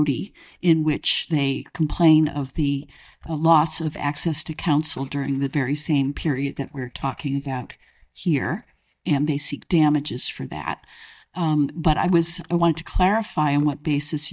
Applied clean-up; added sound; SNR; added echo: neural mask model DeepFilterNet 3.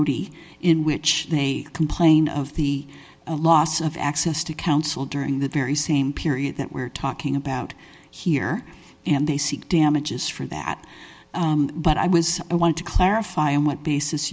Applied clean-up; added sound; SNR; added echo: none; none; none; none.